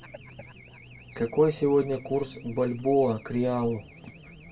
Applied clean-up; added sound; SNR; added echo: none; Race car, auto racing / Alarm; 20 dB; reverberation time 0.1 s.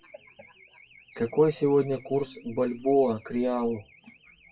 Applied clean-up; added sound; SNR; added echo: classical method WPE with log-MMSE.